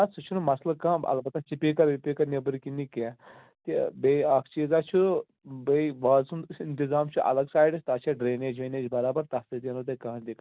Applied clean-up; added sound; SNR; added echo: none; none; none; none.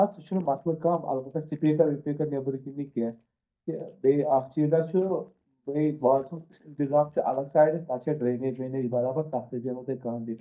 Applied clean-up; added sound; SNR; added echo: neural mask model DeepFilterNet 3.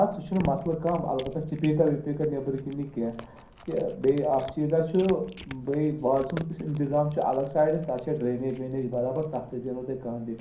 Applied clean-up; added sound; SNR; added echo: none; Cat; 18 dB; reverberation time 0.6 s.